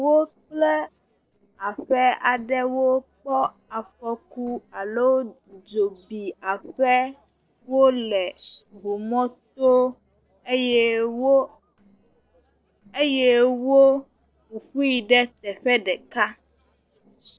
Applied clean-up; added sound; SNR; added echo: neural separator model SepFormer DNS4.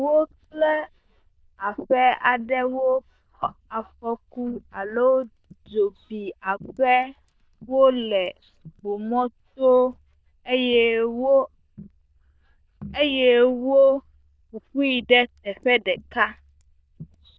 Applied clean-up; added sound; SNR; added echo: neural diffusion model UNIVERSE++.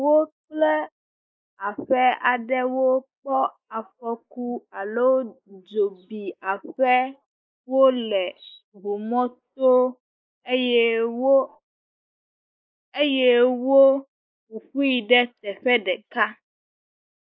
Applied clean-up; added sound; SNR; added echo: neural mask model Resemble Enhance denoiser.